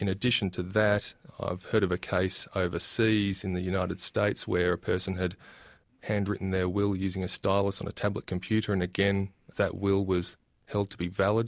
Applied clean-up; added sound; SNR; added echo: none; none; none; none.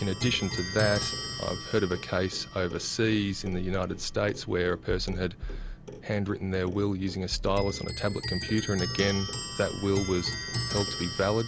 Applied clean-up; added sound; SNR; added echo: none; Bass drum + Clock; 7 dB; none.